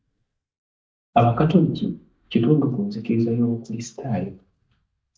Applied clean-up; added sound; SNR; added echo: neural mask model DeepFilterNet 3.